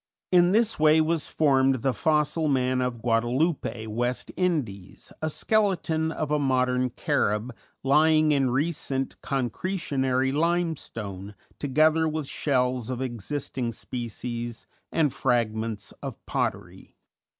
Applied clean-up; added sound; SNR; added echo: none; none; none; none.